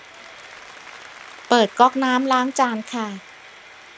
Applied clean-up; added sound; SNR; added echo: none; Frying (food) + Applause; 19 dB; none.